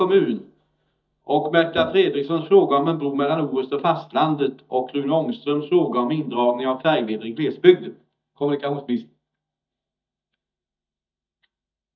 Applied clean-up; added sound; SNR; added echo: neural mask model DeepFilterNet 3.